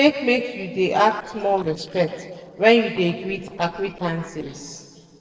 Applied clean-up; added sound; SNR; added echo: neural separator model SepFormer DNS4.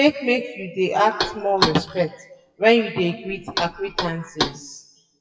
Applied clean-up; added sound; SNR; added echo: classical method WPE with log-MMSE.